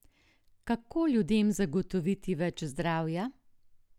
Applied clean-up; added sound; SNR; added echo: none; none; none; none.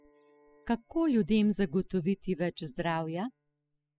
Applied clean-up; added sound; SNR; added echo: classical method spectral subtraction.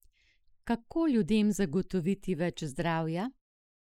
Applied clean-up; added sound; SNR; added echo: neural mask model Resemble Enhance denoiser.